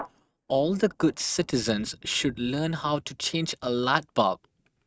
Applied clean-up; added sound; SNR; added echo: neural mask model RNNoise.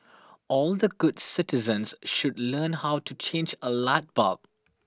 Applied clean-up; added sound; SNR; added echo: none; none; none; none.